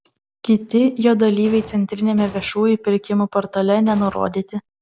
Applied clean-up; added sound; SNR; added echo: none; Explosion; 18 dB; none.